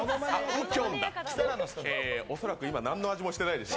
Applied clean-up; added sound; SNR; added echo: none; none; none; none.